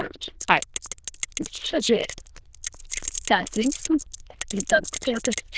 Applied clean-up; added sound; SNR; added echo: neural diffusion model UNIVERSE++.